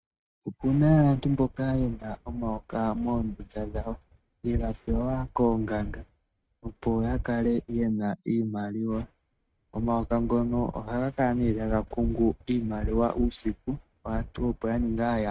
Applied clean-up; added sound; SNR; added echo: neural mask model RNNoise.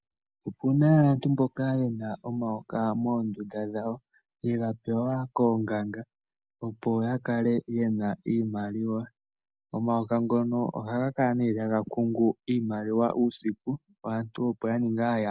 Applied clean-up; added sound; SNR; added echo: none; none; none; none.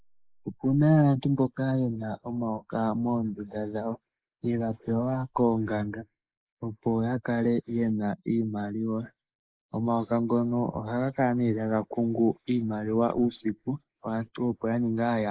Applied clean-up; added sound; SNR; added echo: neural mask model Resemble Enhance denoiser.